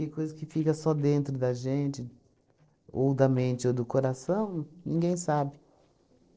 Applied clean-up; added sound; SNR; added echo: neural separator model SepFormer DNS4.